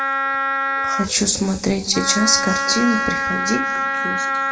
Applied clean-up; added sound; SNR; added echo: none; Wind instrument, woodwind instrument; 0 dB; reverberation time 1.8 s.